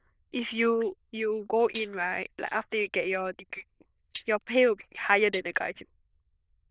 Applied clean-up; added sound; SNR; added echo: neural diffusion model UNIVERSE++.